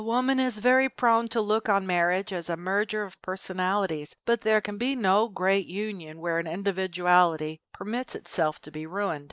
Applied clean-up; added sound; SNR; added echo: neural mask model Resemble Enhance denoiser.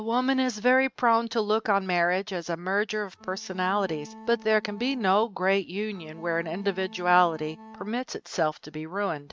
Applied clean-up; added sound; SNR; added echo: neural mask model RNNoise.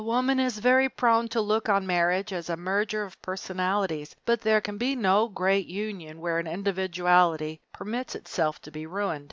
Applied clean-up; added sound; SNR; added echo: none; none; none; none.